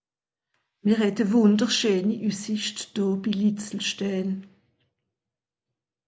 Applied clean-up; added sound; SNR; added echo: none; none; none; none.